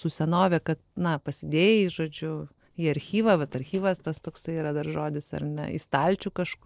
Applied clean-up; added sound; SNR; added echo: neural separator model SepFormer DNS4.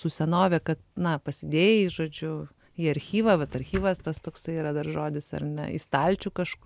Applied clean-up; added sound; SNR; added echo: none; Drawer open or close; 16 dB; none.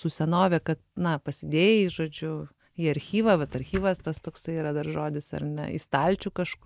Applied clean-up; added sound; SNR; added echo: neural mask model DeepFilterNet 3.